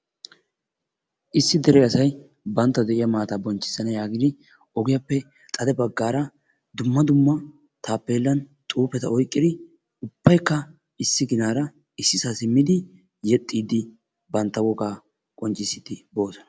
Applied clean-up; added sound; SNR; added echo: none; none; none; none.